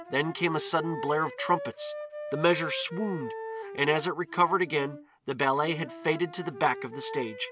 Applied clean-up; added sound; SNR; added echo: none; Wind instrument, woodwind instrument; 11 dB; none.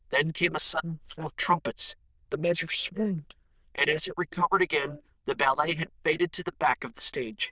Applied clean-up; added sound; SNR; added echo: neural diffusion model UNIVERSE++.